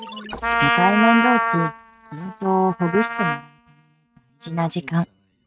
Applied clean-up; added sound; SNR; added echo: neural mask model RNNoise.